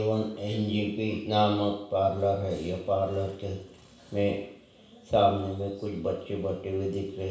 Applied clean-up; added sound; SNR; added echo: none; none; none; reverberation time 0.7 s.